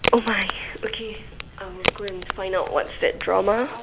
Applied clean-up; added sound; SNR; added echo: none; Crack; 6 dB; none.